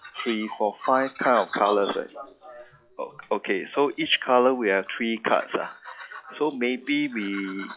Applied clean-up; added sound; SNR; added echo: classical method log-MMSE.